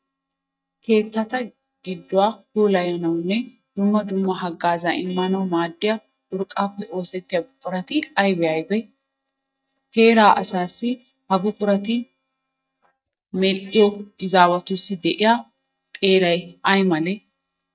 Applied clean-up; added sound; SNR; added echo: neural mask model DeepFilterNet 3.